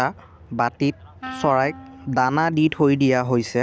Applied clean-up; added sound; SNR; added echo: none; Wind instrument, woodwind instrument; 19 dB; none.